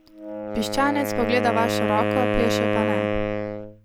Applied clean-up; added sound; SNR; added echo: none; Wind instrument, woodwind instrument; -1 dB; none.